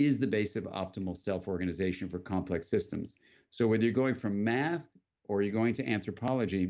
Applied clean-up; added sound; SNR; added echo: none; none; none; none.